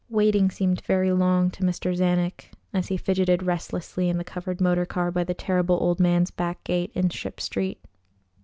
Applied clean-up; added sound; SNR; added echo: none; none; none; none.